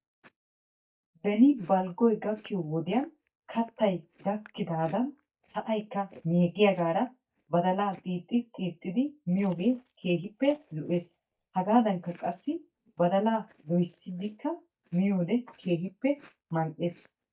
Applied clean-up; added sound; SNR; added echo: neural mask model DeepFilterNet 3.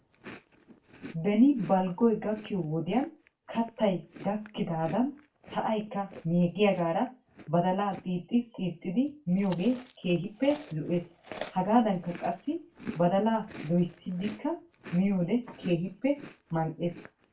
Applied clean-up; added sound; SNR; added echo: none; Chewing, mastication; 19 dB; reverberation time 0.2 s.